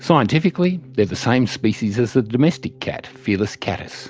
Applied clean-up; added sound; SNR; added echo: none; none; none; none.